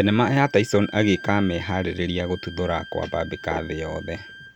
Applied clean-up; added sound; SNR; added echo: none; Wind instrument, woodwind instrument; 18 dB; none.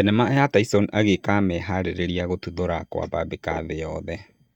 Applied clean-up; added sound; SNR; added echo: neural mask model DeepFilterNet 3.